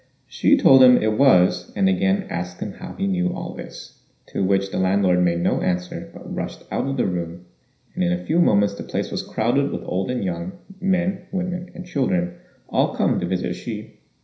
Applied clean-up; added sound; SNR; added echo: none; none; none; reverberation time 0.5 s.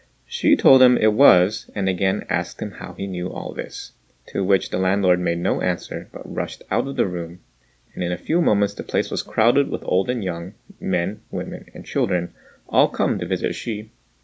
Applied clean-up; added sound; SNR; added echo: none; none; none; none.